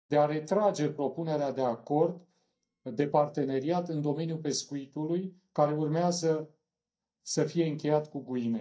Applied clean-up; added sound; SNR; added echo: neural mask model DeepFilterNet 3.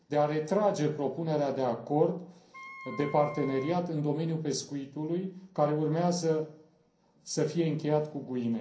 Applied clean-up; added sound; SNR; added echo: none; Wind instrument, woodwind instrument; 16 dB; reverberation time 0.6 s.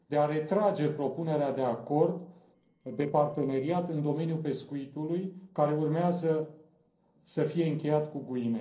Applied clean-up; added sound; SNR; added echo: neural separator model SepFormer DNS4.